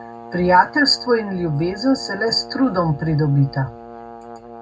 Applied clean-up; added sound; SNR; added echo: none; Brass instrument; 17 dB; reverberation time 0.3 s.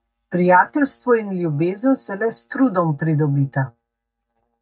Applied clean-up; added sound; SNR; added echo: neural mask model DeepFilterNet 3.